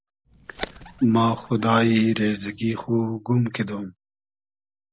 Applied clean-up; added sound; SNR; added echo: none; Bird; 19 dB; none.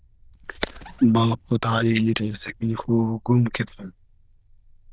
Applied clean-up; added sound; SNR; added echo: neural diffusion model UNIVERSE++.